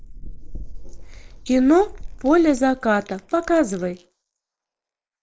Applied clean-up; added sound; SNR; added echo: neural mask model Resemble Enhance denoiser.